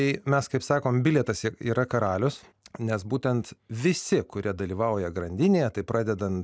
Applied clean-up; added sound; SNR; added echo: none; none; none; none.